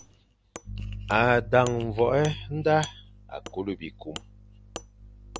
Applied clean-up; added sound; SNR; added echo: none; Wood; 19 dB; none.